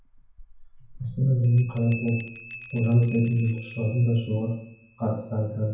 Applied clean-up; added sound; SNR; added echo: none; Bell; 10 dB; reverberation time 0.9 s.